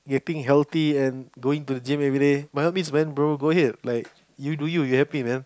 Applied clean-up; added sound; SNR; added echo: none; none; none; none.